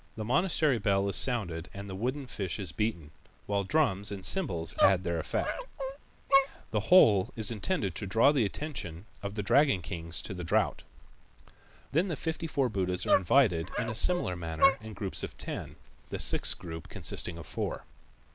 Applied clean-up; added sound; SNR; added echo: none; Dog; 4 dB; none.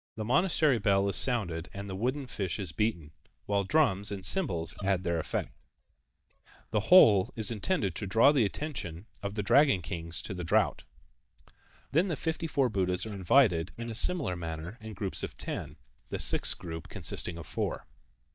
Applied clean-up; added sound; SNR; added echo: neural mask model DeepFilterNet 3.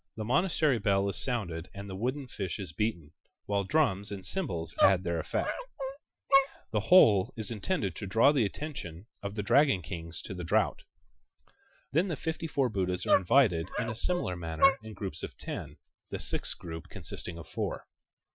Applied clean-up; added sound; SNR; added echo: classical method Wiener filter.